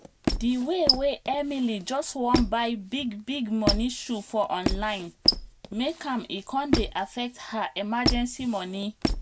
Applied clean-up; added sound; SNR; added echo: none; Squeak; 2 dB; none.